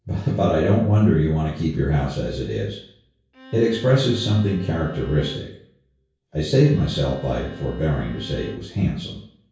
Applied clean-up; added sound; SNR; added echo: none; Bowed string instrument; 20 dB; reverberation time 0.6 s.